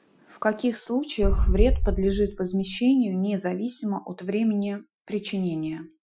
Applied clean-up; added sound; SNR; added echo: classical method Wiener filter.